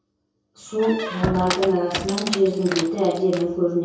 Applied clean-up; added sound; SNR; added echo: none; Squeak; 7 dB; reverberation time 0.6 s.